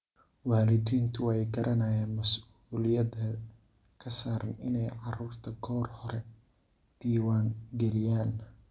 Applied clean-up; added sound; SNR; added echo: none; none; none; none.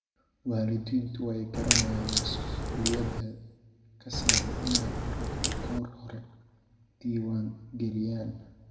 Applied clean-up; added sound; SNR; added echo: none; Crack; -5 dB; reverberation time 1.3 s.